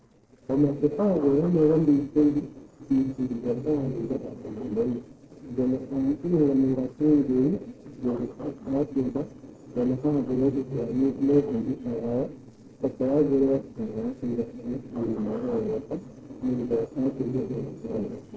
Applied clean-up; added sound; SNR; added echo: neural separator model SepFormer DNS4.